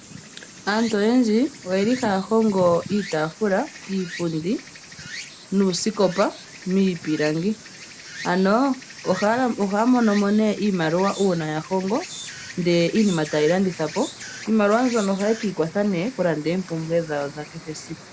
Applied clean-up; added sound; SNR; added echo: none; Insect; 16 dB; none.